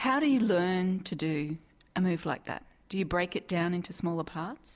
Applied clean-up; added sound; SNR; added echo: none; none; none; none.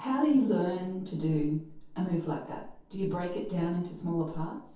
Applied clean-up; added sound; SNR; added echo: none; Cricket / Frog; 15 dB; reverberation time 0.6 s.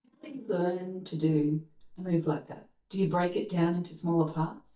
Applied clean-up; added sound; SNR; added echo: neural mask model DeepFilterNet 3.